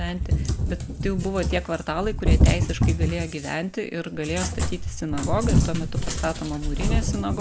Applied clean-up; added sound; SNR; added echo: none; Cat; -5 dB; none.